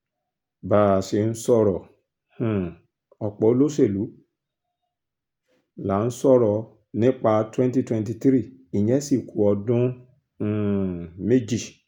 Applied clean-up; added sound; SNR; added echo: none; none; none; none.